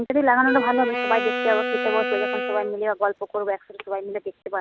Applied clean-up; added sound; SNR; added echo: none; Wind instrument, woodwind instrument; 4 dB; none.